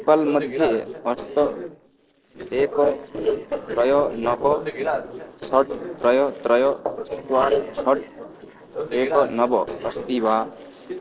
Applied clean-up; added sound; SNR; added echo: neural separator model SepFormer DNS4.